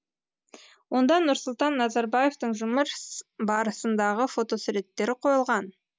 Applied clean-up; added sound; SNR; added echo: none; none; none; none.